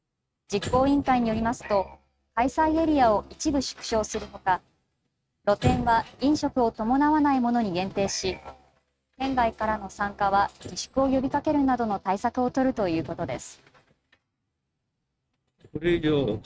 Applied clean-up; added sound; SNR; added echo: neural mask model RNNoise.